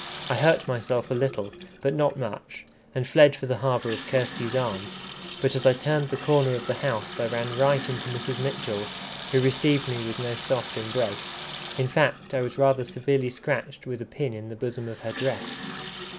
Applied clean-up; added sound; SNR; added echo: none; Sink (filling or washing) / Water tap, faucet; 8 dB; none.